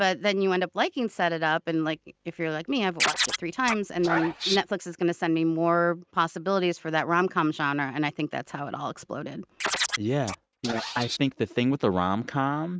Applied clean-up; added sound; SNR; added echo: neural mask model RNNoise.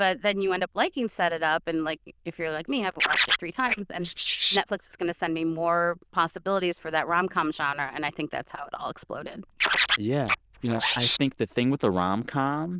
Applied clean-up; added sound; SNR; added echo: neural diffusion model UNIVERSE++.